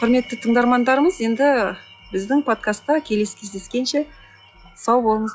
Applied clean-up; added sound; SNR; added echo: classical method log-MMSE.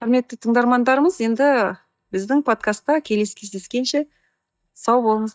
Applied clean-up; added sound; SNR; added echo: neural mask model DeepFilterNet 3.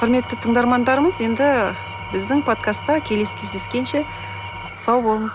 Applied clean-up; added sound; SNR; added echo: none; Engine / Tools; 11 dB; none.